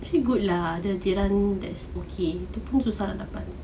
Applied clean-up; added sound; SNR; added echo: none; none; none; none.